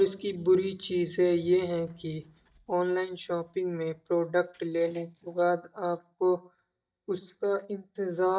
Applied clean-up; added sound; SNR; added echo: neural mask model DeepFilterNet 3.